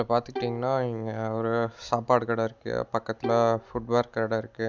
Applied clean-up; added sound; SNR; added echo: none; Bowed string instrument; 14 dB; none.